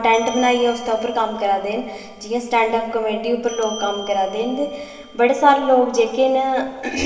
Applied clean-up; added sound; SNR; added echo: none; Bell; 19 dB; reverberation time 1.9 s.